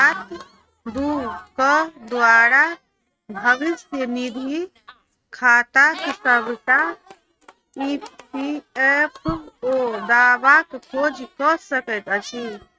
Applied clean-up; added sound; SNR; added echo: neural mask model RNNoise.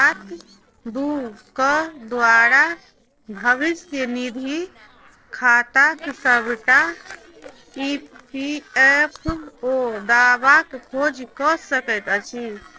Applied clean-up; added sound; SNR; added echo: neural separator model SepFormer DNS4.